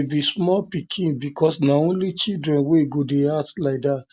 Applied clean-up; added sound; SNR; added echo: none; none; none; none.